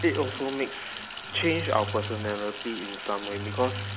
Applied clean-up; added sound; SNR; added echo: none; Sink (filling or washing) + Engine; 6 dB; none.